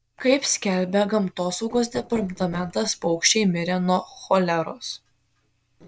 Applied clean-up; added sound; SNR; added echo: neural separator model SepFormer DNS4.